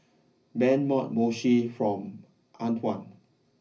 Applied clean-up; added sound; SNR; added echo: none; none; none; reverberation time 0.4 s.